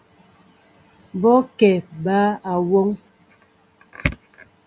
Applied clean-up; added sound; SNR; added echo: none; none; none; none.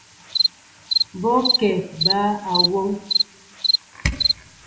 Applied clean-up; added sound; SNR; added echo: none; Cricket; -1 dB; reverberation time 0.7 s.